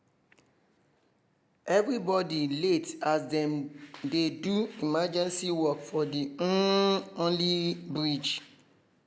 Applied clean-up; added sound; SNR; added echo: none; none; none; none.